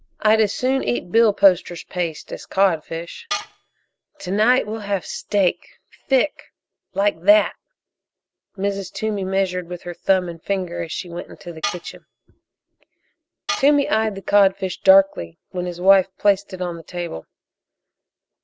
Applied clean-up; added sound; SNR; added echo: none; Tools; 9 dB; none.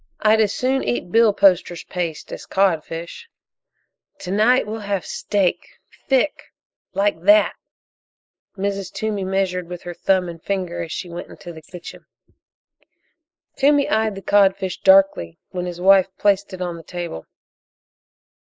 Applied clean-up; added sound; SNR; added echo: neural mask model Resemble Enhance denoiser.